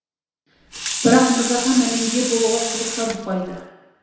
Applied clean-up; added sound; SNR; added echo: none; Sink (filling or washing) / Water tap, faucet; 5 dB; reverberation time 1.0 s.